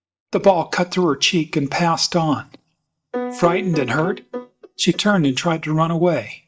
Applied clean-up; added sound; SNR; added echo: neural mask model DeepFilterNet 3.